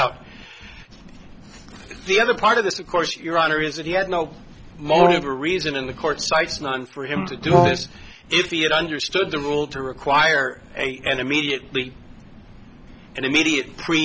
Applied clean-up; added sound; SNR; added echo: none; Brass instrument; -2 dB; none.